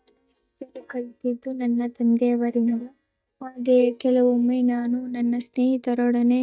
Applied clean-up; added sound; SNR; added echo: neural mask model DeepFilterNet 3.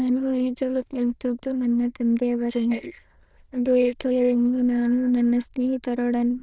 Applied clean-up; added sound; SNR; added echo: neural diffusion model UNIVERSE++.